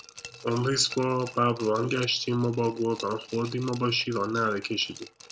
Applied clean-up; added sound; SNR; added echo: none; Glass; 18 dB; none.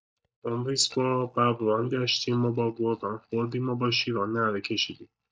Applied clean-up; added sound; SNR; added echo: neural mask model DeepFilterNet 3.